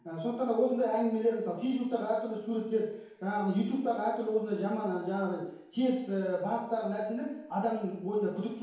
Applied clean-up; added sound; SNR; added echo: none; none; none; reverberation time 1.0 s.